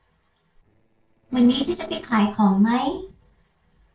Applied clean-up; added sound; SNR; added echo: neural separator model SepFormer DNS4.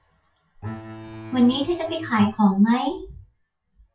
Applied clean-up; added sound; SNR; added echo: classical method WPE with log-MMSE.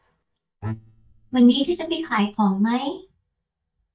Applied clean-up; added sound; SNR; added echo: neural mask model DeepFilterNet 3.